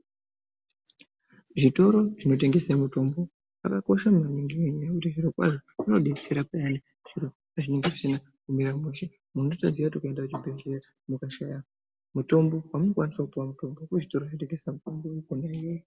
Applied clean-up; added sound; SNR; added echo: none; none; none; none.